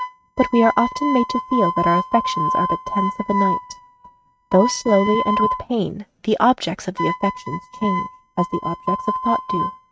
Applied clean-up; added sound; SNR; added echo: neural mask model RNNoise.